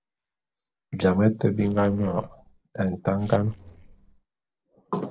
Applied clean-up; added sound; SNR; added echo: neural separator model SepFormer DNS4.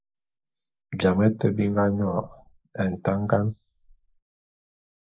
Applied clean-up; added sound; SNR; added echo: neural mask model Resemble Enhance denoiser.